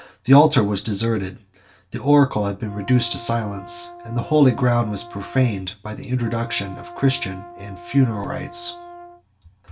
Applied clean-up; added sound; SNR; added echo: none; Brass instrument; 17 dB; reverberation time 0.2 s.